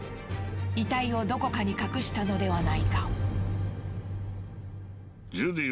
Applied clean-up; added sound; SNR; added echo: none; none; none; none.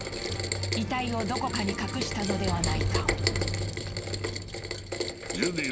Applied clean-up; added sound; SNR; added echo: none; Rain; 3 dB; none.